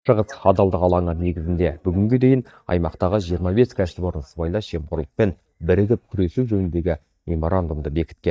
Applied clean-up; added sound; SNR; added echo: neural mask model DeepFilterNet 3.